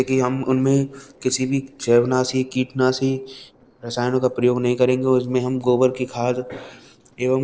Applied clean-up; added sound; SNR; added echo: neural separator model SepFormer DNS4.